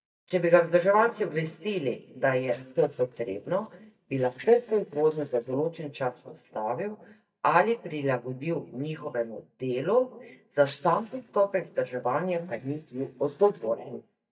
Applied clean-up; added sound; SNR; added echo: neural mask model DeepFilterNet 3.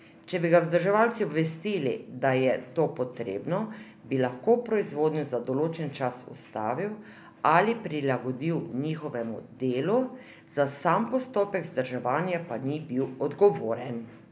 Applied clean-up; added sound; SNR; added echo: none; none; none; none.